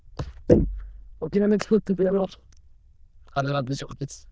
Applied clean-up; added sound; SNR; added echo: neural diffusion model UNIVERSE++.